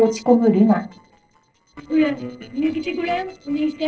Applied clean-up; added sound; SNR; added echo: neural separator model SepFormer DNS4.